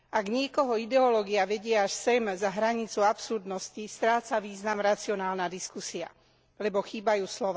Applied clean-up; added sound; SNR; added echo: none; none; none; none.